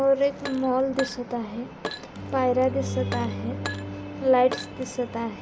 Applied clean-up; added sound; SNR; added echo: none; Glass + Bowed string instrument; 9 dB; none.